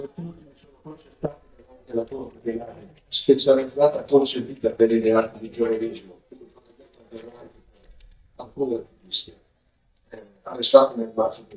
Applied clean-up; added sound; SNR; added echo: neural mask model DeepFilterNet 3.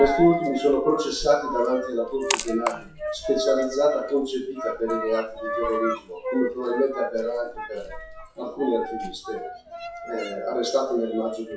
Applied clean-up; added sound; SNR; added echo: classical method WPE with log-MMSE.